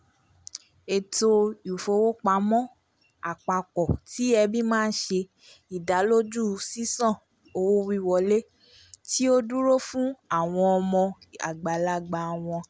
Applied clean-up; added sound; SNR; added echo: none; none; none; none.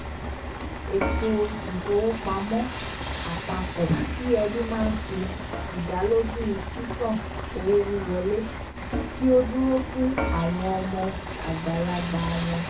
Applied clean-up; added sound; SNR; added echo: none; Frying (food) / Dishes, pots, and pans; 4 dB; reverberation time 0.3 s.